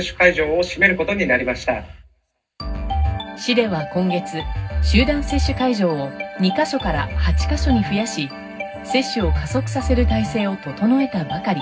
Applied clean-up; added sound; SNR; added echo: none; none; none; reverberation time 0.4 s.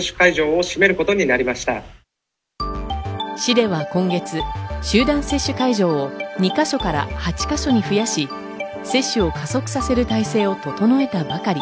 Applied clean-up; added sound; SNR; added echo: none; none; none; none.